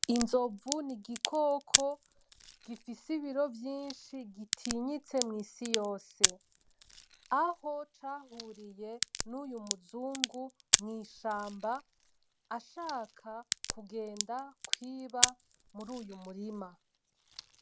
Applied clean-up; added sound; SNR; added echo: none; Crack; 0 dB; none.